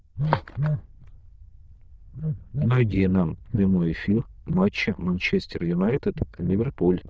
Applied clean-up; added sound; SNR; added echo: neural diffusion model UNIVERSE++.